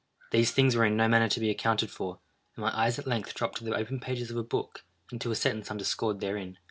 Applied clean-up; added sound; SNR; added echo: none; none; none; none.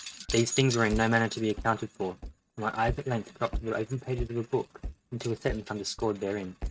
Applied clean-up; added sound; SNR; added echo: neural mask model RNNoise.